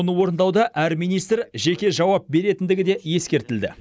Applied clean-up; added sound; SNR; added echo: none; none; none; none.